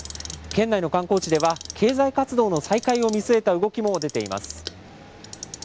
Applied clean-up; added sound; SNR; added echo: none; Clock; 17 dB; none.